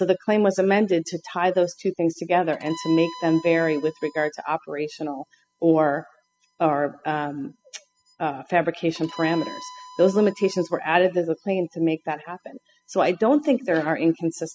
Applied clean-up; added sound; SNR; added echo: classical method spectral subtraction.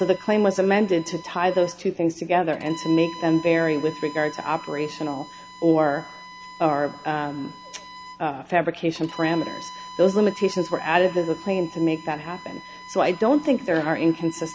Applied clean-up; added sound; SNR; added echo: none; Bowed string instrument; 18 dB; none.